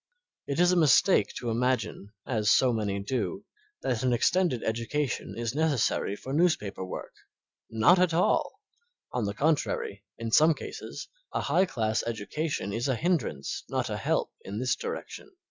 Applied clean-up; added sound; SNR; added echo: none; none; none; none.